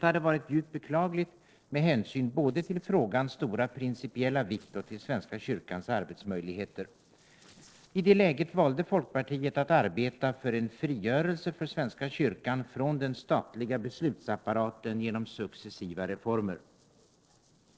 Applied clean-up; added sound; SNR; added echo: neural separator model SepFormer DNS4.